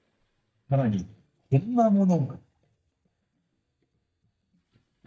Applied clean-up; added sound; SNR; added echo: neural mask model DeepFilterNet 3.